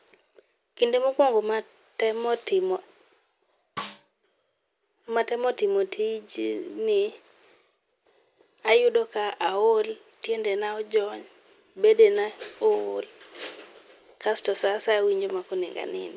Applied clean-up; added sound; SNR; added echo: none; Snare drum; 12 dB; none.